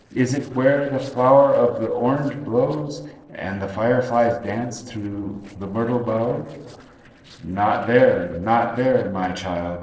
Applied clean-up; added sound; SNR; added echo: neural separator model SepFormer DNS4.